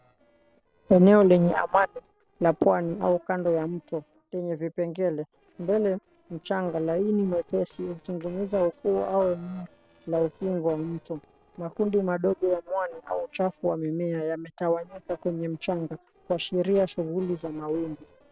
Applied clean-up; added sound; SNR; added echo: neural separator model SepFormer DNS4.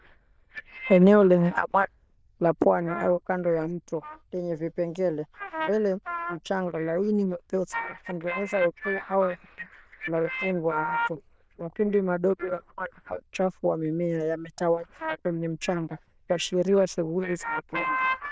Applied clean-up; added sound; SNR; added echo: neural diffusion model UNIVERSE++.